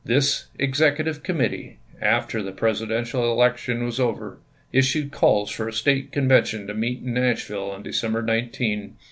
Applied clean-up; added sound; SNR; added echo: none; none; none; none.